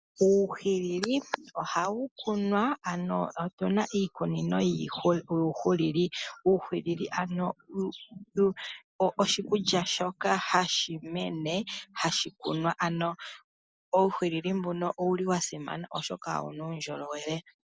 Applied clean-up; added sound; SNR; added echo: none; none; none; none.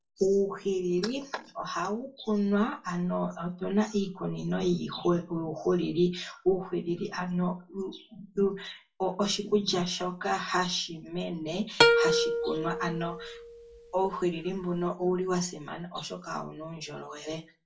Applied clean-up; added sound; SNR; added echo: none; Plucked string instrument; -2 dB; reverberation time 0.2 s.